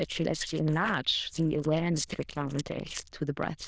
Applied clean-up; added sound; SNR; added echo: neural diffusion model UNIVERSE++.